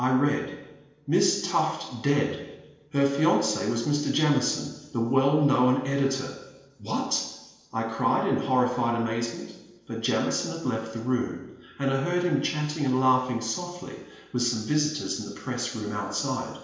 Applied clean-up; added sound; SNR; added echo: none; none; none; reverberation time 1.1 s.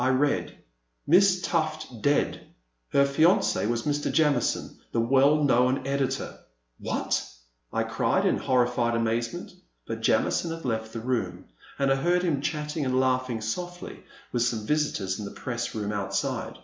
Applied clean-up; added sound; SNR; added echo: none; none; none; none.